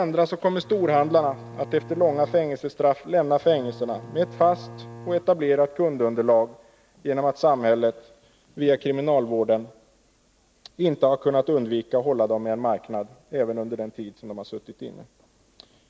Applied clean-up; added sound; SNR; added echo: none; Bowed string instrument; 18 dB; none.